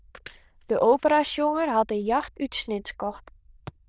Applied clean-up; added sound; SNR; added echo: neural diffusion model UNIVERSE++.